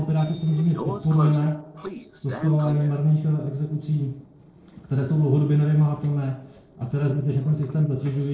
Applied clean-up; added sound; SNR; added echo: neural separator model SepFormer DNS4.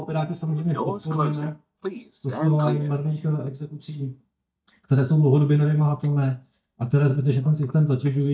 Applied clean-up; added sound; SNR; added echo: neural mask model DeepFilterNet 3.